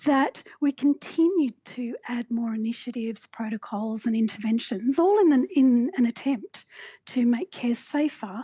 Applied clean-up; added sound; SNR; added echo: none; none; none; none.